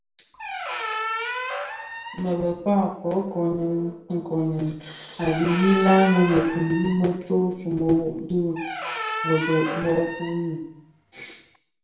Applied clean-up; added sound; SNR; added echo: none; Squeak; 8 dB; reverberation time 0.6 s.